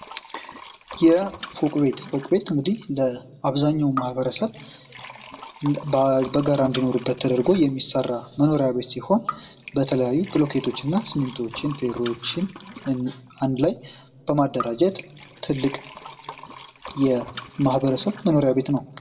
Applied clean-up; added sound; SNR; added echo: none; Liquid; 17 dB; reverberation time 1.4 s.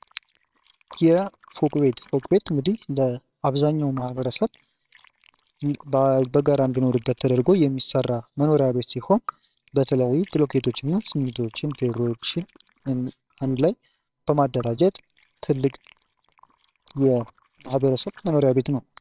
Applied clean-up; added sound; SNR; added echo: neural separator model SepFormer WHAMR!.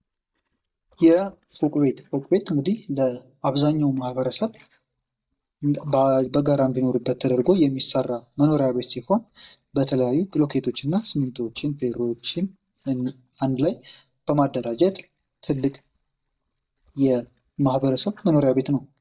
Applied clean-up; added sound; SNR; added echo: neural mask model DeepFilterNet 3.